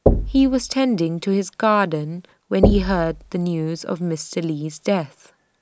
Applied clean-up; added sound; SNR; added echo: none; Knock / Wood; 3 dB; none.